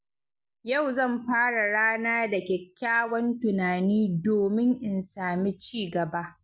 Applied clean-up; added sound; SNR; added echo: none; none; none; none.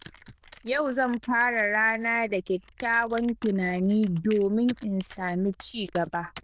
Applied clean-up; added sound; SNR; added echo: neural diffusion model UNIVERSE++.